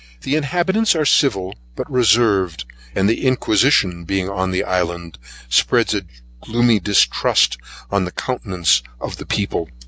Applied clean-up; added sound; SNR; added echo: none; none; none; none.